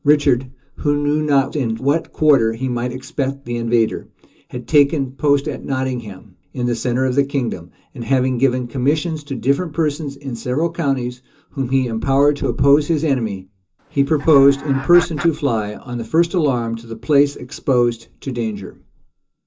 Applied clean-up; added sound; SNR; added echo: none; Chicken, rooster; 16 dB; reverberation time 0.2 s.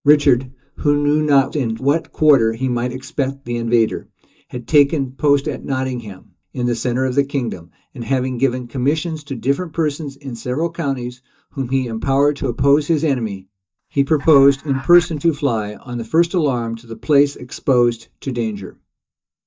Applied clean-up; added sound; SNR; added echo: neural mask model DeepFilterNet 3.